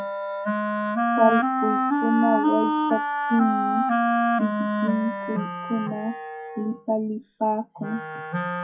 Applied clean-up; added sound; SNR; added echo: classical method WPE with log-MMSE.